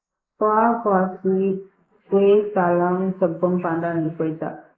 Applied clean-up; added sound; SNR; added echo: neural mask model Resemble Enhance denoiser.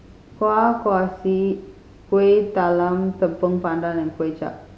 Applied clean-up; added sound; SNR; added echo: none; none; none; none.